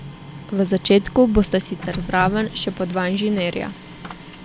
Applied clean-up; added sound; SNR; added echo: none; Printer; 13 dB; none.